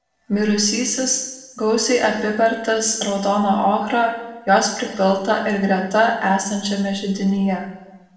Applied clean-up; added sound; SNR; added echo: none; none; none; reverberation time 0.9 s.